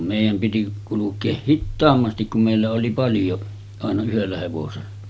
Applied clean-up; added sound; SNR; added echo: none; none; none; none.